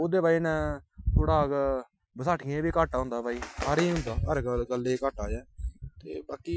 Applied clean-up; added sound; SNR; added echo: classical method Wiener filter.